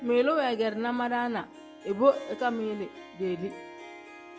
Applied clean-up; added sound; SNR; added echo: none; Harp; 17 dB; none.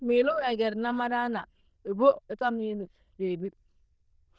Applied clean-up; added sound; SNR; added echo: neural diffusion model UNIVERSE++.